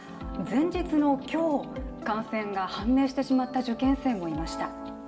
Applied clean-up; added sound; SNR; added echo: none; none; none; reverberation time 2.8 s.